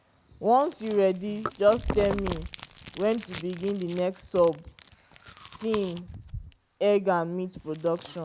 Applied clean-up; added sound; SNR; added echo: none; Chewing, mastication; 11 dB; none.